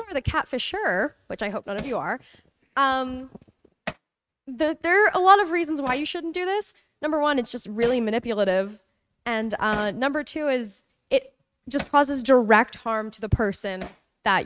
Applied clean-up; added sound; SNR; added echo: neural mask model RNNoise.